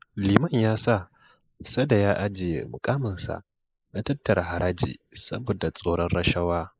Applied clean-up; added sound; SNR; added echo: neural mask model Resemble Enhance denoiser.